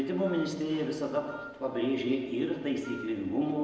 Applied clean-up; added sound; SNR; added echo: none; Wind instrument, woodwind instrument; 18 dB; reverberation time 0.8 s.